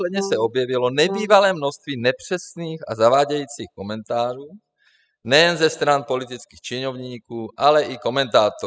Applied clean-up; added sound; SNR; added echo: classical method spectral subtraction.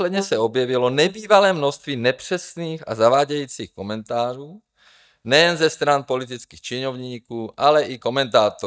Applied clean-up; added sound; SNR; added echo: neural mask model DeepFilterNet 3.